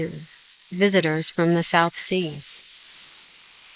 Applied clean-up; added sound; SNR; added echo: neural mask model Resemble Enhance denoiser.